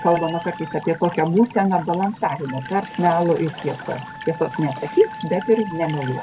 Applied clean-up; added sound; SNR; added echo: none; Wind instrument, woodwind instrument + Walk, footsteps / Stream / Trickle, dribble / Chirp, tweet; 14 dB; none.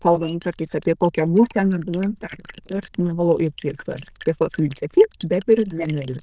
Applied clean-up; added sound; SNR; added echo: neural diffusion model UNIVERSE++.